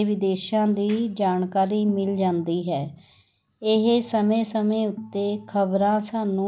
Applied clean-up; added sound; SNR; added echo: none; Organ; 19 dB; none.